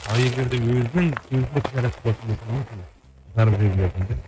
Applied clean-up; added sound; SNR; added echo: neural mask model RNNoise.